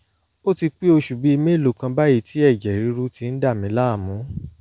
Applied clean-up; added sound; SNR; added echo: none; none; none; none.